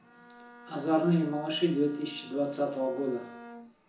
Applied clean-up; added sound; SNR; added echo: none; Bowed string instrument; 19 dB; reverberation time 0.7 s.